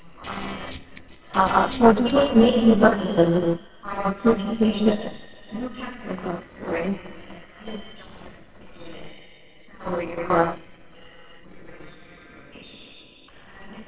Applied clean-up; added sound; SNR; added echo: neural separator model SepFormer WHAMR!.